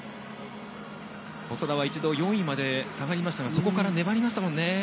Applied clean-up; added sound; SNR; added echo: none; none; none; none.